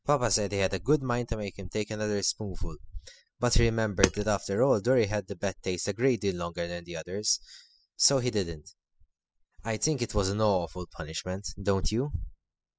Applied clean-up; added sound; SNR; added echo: classical method spectral subtraction.